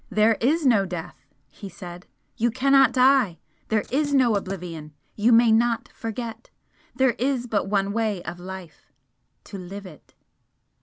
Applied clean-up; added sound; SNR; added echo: none; Writing; 18 dB; none.